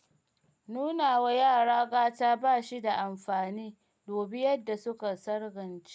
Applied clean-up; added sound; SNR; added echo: none; none; none; none.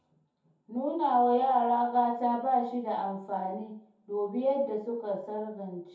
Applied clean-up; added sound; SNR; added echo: none; none; none; reverberation time 0.6 s.